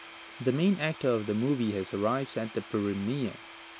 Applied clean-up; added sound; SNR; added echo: none; Tools / Domestic sounds, home sounds; 14 dB; none.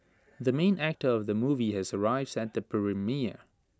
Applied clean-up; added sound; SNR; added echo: none; none; none; none.